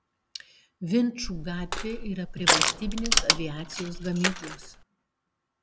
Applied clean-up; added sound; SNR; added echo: none; Crushing; -4 dB; none.